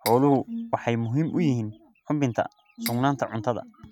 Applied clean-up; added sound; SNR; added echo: none; Brass instrument + Cutlery, silverware; 11 dB; none.